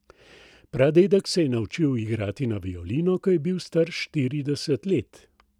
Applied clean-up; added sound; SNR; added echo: none; none; none; none.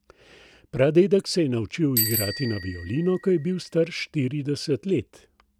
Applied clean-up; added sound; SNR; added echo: none; Bicycle bell; 8 dB; none.